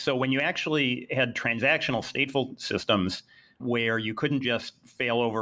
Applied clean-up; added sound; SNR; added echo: none; none; none; none.